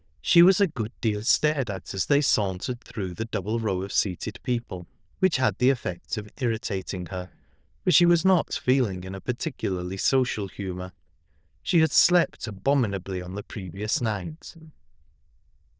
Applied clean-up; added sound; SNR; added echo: neural diffusion model UNIVERSE++.